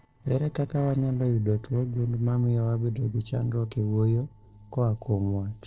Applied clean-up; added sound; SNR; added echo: neural separator model SepFormer DNS4.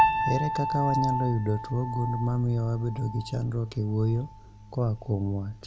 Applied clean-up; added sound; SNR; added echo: none; Piano; 3 dB; none.